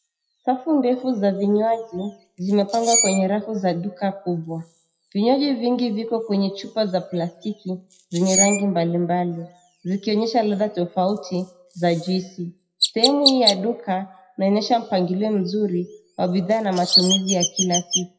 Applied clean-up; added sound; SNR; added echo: classical method WPE with log-MMSE.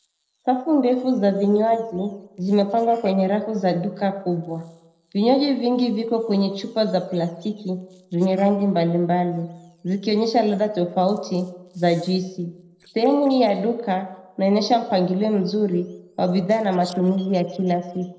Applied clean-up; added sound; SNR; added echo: neural separator model SepFormer DNS4.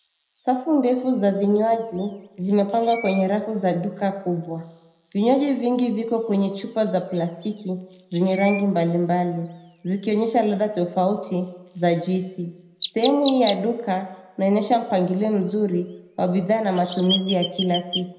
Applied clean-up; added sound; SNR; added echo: none; Chirp, tweet; 7 dB; reverberation time 0.7 s.